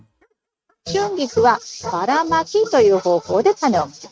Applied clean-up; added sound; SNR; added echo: neural mask model RNNoise.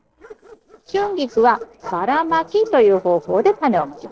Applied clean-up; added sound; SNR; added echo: neural separator model SepFormer DNS4.